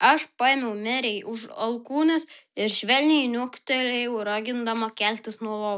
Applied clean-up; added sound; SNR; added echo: none; none; none; none.